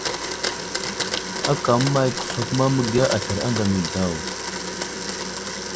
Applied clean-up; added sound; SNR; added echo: none; Domestic sounds, home sounds; 3 dB; none.